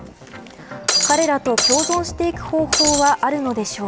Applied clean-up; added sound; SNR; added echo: none; Shatter; -2 dB; none.